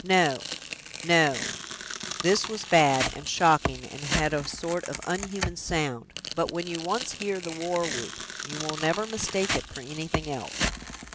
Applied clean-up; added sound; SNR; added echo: none; Tearing; 6 dB; none.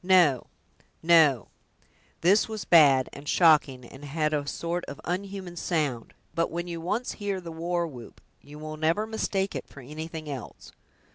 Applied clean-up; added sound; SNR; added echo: none; none; none; none.